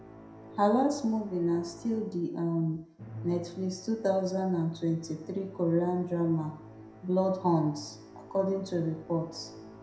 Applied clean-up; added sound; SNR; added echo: none; Musical instrument; 18 dB; reverberation time 0.5 s.